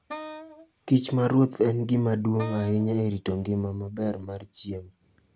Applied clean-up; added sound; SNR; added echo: none; Wind instrument, woodwind instrument; 16 dB; none.